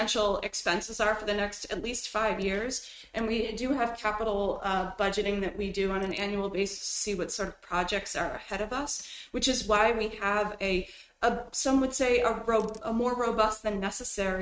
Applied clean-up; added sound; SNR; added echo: neural mask model RNNoise.